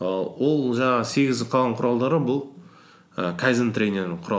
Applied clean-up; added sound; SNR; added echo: none; none; none; none.